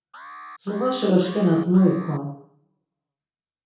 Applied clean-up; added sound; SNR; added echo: none; Alarm; 20 dB; reverberation time 0.5 s.